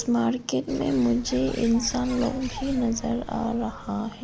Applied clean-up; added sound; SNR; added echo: none; Bird; 13 dB; none.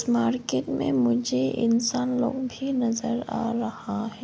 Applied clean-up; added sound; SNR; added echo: none; none; none; none.